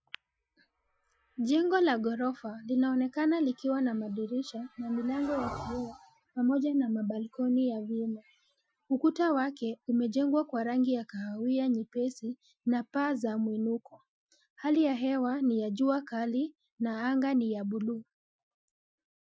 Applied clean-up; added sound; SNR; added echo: classical method Wiener filter.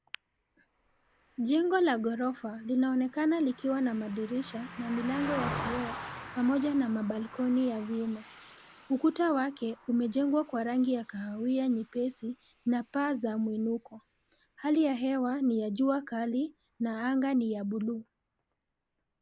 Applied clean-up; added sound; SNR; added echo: none; Car passing by; 16 dB; none.